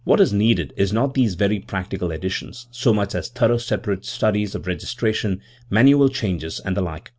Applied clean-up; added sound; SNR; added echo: none; none; none; none.